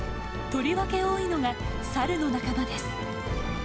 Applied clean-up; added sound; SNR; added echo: none; none; none; none.